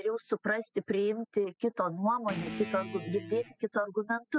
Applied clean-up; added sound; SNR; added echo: classical method spectral subtraction.